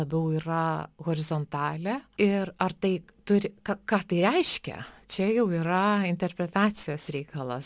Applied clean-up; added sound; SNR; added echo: none; none; none; none.